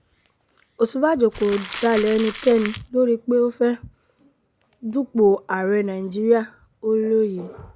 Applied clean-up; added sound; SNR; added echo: none; Crumpling, crinkling; 13 dB; none.